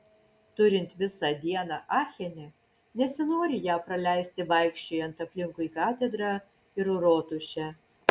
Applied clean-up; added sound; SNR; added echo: none; none; none; none.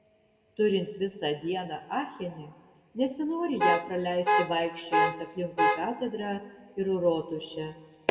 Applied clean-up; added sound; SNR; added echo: none; Alarm / Car; -3 dB; reverberation time 1.1 s.